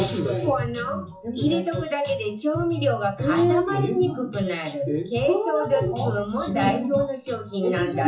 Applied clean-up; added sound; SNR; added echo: classical method WPE with log-MMSE.